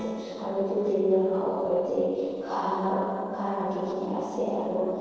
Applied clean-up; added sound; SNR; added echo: neural separator model SepFormer DNS4.